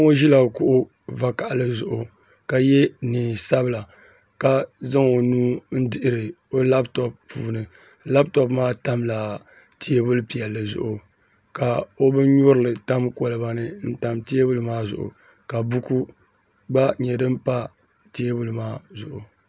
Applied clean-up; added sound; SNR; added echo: none; none; none; none.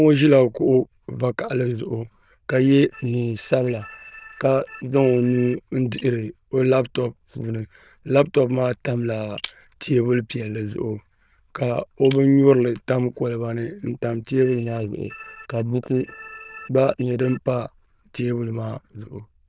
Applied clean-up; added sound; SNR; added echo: neural diffusion model UNIVERSE++.